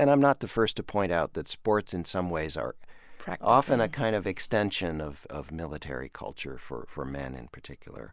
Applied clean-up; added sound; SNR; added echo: none; none; none; none.